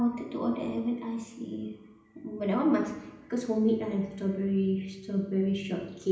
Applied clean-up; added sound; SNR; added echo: none; none; none; reverberation time 0.9 s.